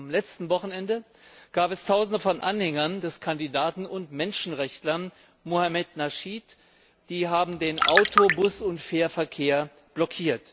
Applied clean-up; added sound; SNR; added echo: none; Trickle, dribble; -2 dB; none.